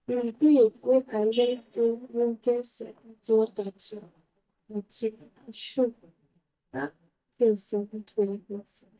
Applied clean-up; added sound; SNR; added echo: neural mask model DeepFilterNet 3.